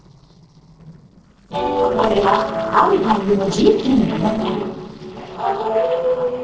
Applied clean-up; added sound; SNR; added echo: neural separator model SepFormer DNS4.